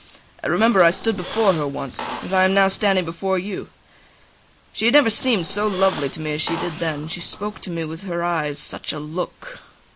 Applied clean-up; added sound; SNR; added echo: none; Squeak; 12 dB; none.